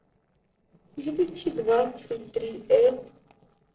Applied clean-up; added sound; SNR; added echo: neural separator model SepFormer DNS4.